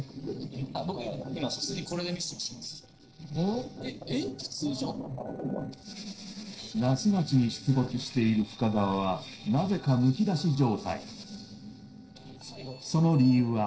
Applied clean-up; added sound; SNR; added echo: neural separator model SepFormer DNS4.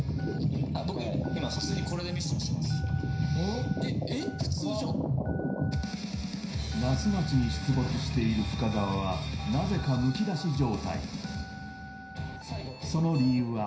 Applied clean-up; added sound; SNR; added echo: none; Telephone; 19 dB; reverberation time 0.5 s.